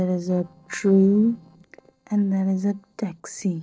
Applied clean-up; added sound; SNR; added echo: neural separator model SepFormer DNS4.